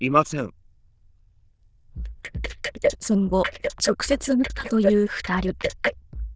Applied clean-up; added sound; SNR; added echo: neural diffusion model UNIVERSE++.